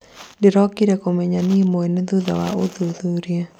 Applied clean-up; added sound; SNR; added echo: none; none; none; none.